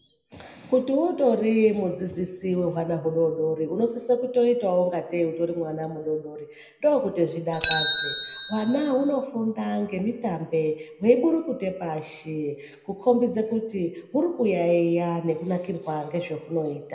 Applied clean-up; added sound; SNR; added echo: none; Bicycle; 3 dB; reverberation time 0.8 s.